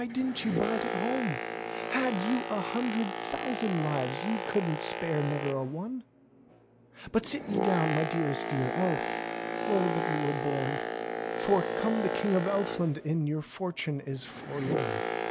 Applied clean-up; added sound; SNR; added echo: none; Boat, Water vehicle; 3 dB; none.